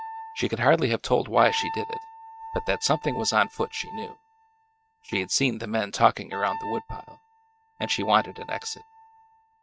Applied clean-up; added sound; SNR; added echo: neural mask model RNNoise.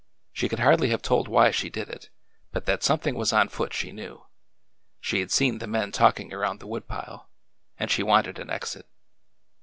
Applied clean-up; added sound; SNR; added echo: none; none; none; none.